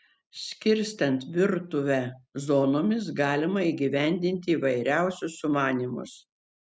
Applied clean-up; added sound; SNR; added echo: none; none; none; none.